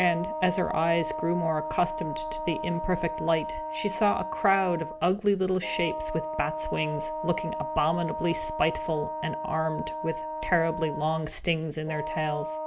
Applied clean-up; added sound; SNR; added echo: none; Wind instrument, woodwind instrument; 5 dB; none.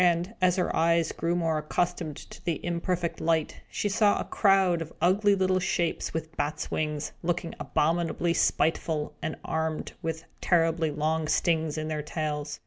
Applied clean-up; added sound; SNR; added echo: none; none; none; none.